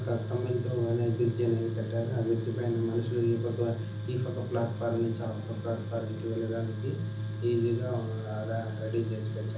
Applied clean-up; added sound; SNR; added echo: none; Tools; 3 dB; reverberation time 0.7 s.